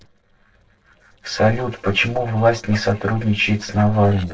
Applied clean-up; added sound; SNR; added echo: neural separator model SepFormer DNS4.